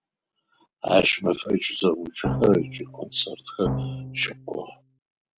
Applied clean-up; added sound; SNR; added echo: none; Drum; 6 dB; none.